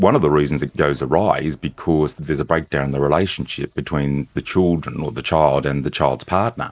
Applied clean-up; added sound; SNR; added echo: neural mask model Resemble Enhance denoiser.